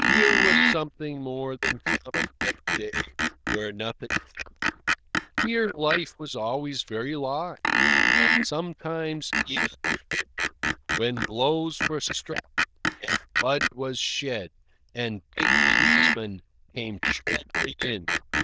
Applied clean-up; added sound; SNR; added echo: neural diffusion model UNIVERSE++.